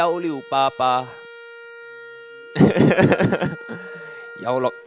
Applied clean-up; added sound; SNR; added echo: none; Wind instrument, woodwind instrument; 18 dB; none.